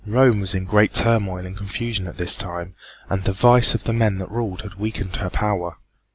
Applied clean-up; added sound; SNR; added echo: none; none; none; none.